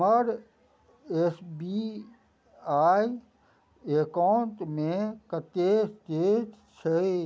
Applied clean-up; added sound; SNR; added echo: none; none; none; none.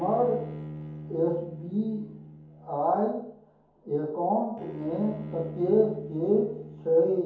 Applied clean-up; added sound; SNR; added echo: none; Bowed string instrument; 14 dB; reverberation time 0.7 s.